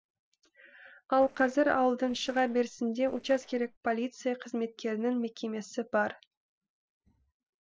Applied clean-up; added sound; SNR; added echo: neural separator model SepFormer DNS4.